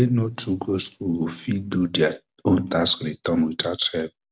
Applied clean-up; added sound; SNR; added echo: none; none; none; none.